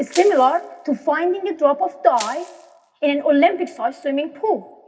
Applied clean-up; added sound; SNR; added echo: none; Crushing; 18 dB; reverberation time 0.4 s.